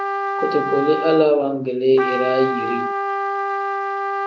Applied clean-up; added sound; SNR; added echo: none; Trumpet; 3 dB; none.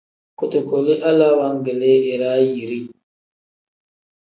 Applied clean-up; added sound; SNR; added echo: none; none; none; none.